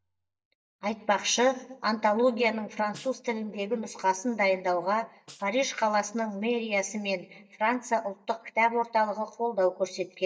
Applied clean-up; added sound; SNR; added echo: neural mask model DeepFilterNet 3.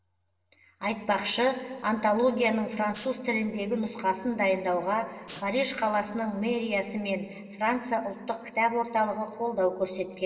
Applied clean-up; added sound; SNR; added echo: neural separator model SepFormer DNS4.